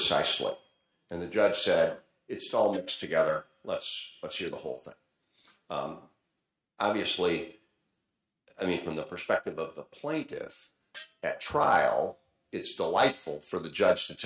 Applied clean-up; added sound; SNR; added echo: neural mask model RNNoise.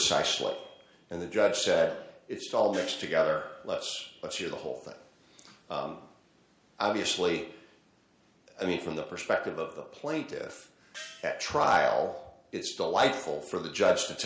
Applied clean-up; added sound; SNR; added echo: none; Gong; 19 dB; none.